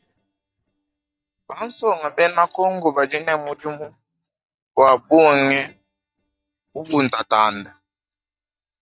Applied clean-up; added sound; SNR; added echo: neural mask model DeepFilterNet 3.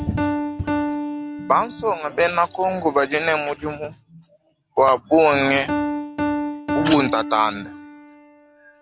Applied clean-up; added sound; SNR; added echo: none; Piano; 6 dB; none.